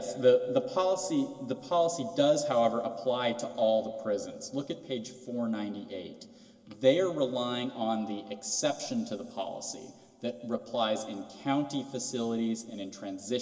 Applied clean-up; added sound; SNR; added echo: none; none; none; reverberation time 2.1 s.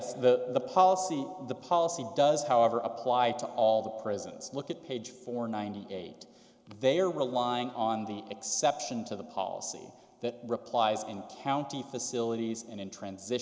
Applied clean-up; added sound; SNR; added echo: none; none; none; none.